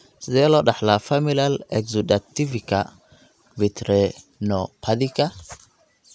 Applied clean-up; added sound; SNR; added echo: none; none; none; none.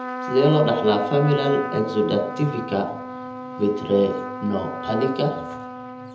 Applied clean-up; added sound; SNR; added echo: none; Trumpet; 9 dB; reverberation time 0.8 s.